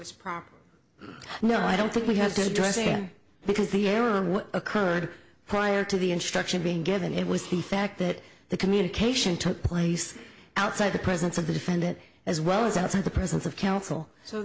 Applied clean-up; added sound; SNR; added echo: none; none; none; none.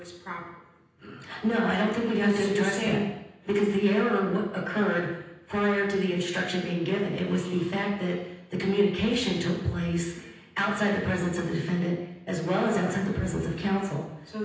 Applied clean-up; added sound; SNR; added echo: none; none; none; reverberation time 0.9 s.